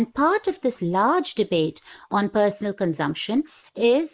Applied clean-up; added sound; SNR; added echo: neural mask model Resemble Enhance denoiser.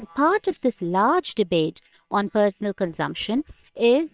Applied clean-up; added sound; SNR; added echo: neural separator model SepFormer WHAM!.